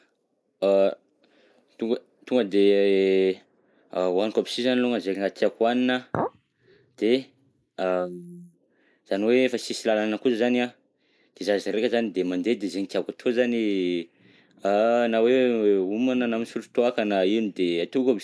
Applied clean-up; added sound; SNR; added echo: neural mask model Resemble Enhance denoiser.